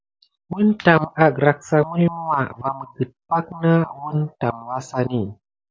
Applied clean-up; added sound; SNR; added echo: none; none; none; none.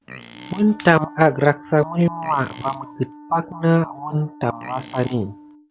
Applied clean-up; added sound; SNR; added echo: none; Wind instrument, woodwind instrument + Livestock, farm animals, working animals; 19 dB; none.